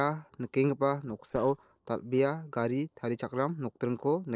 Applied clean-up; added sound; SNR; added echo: neural separator model SepFormer DNS4.